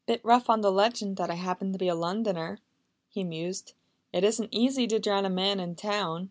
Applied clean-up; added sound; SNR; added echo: none; none; none; none.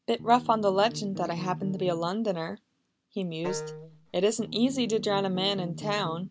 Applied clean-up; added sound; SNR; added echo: none; Wind instrument, woodwind instrument + Bass guitar; 11 dB; none.